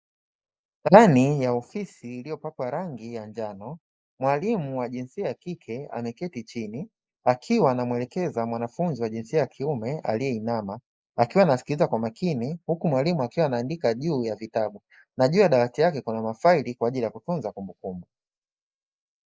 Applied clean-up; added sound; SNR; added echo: neural mask model Resemble Enhance denoiser.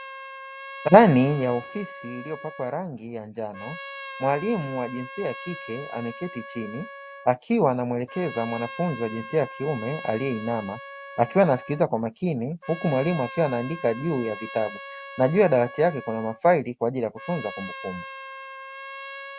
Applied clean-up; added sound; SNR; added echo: none; Trumpet; 14 dB; none.